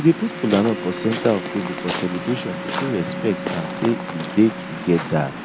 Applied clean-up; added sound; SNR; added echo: none; Waves, surf + Bowed string instrument; 6 dB; none.